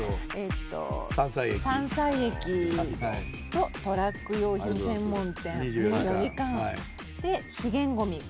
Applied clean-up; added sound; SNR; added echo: none; none; none; none.